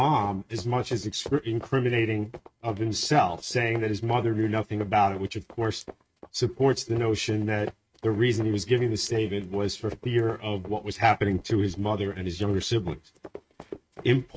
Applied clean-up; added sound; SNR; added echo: neural mask model RNNoise.